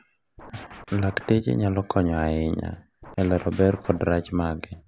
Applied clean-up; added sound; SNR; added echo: none; Scratching (performance technique); 19 dB; none.